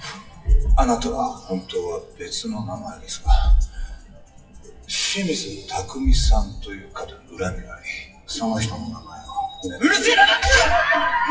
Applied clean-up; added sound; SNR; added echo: classical method WPE with log-MMSE.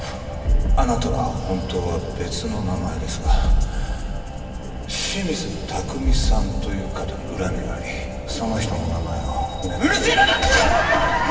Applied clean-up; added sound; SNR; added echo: none; Breathing; 13 dB; reverberation time 2.6 s.